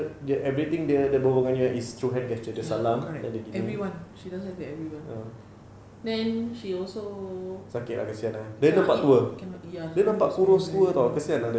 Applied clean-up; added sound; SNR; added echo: none; none; none; none.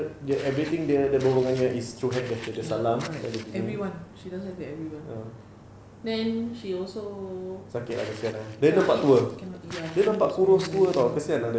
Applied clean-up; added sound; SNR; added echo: none; Walk, footsteps; 18 dB; none.